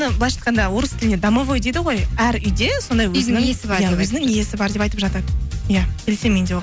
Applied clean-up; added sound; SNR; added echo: none; none; none; none.